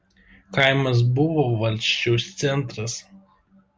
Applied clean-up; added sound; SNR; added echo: none; none; none; none.